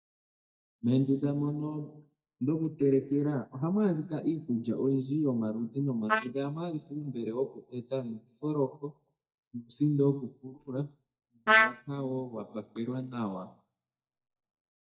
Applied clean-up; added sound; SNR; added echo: neural mask model DeepFilterNet 3.